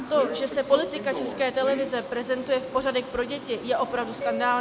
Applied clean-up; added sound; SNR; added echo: none; Subway, metro, underground; 9 dB; none.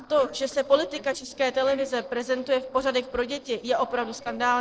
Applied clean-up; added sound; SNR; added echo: neural separator model SepFormer DNS4.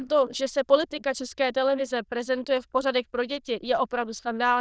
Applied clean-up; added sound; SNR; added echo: neural diffusion model UNIVERSE++.